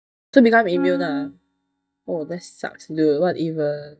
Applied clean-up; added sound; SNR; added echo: neural mask model DeepFilterNet 3.